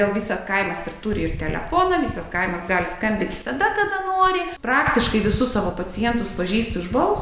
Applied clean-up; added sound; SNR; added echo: none; Bass drum; 12 dB; none.